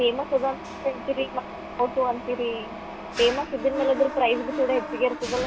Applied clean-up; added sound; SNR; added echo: none; Mechanisms; 9 dB; reverberation time 0.2 s.